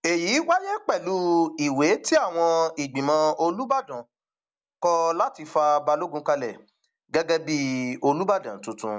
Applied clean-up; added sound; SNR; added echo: none; none; none; none.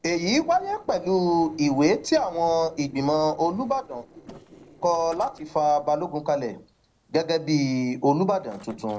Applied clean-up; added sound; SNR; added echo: neural separator model SepFormer DNS4.